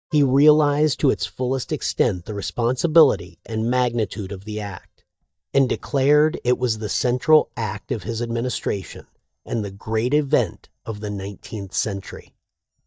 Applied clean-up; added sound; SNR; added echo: neural mask model DeepFilterNet 3.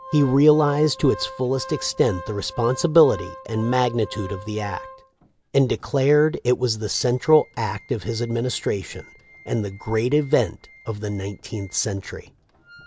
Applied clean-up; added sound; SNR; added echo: none; Organ; 19 dB; none.